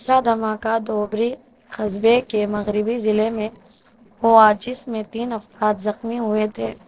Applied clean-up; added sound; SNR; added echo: neural separator model SepFormer DNS4.